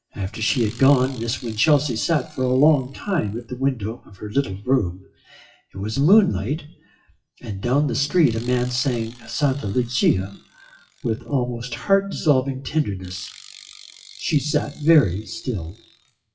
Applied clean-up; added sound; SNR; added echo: classical method WPE with log-MMSE.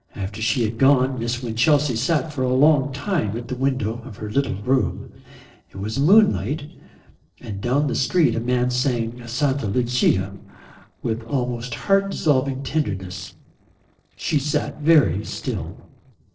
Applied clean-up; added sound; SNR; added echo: neural separator model SepFormer DNS4.